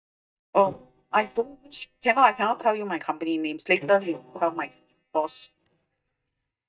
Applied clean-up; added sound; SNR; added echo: neural mask model DeepFilterNet 3.